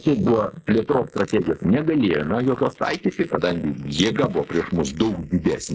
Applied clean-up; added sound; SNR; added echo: neural mask model Resemble Enhance denoiser.